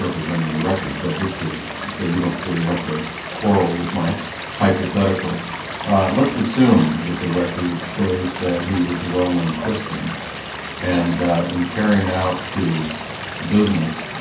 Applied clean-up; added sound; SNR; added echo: none; Stream / Liquid; 9 dB; reverberation time 0.6 s.